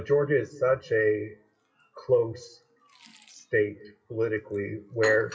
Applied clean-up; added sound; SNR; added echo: classical method WPE with log-MMSE.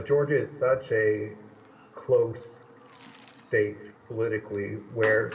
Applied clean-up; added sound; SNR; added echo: none; Chirp, tweet; 19 dB; reverberation time 2.6 s.